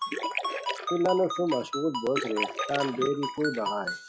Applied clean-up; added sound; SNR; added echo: classical method log-MMSE.